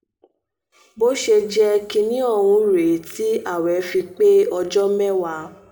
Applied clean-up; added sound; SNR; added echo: none; none; none; reverberation time 1.1 s.